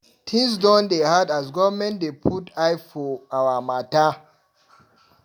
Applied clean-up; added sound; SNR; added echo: none; none; none; none.